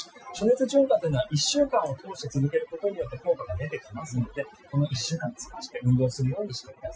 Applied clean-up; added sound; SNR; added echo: classical method Wiener filter.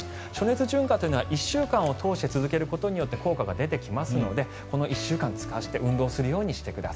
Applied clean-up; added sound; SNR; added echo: none; none; none; none.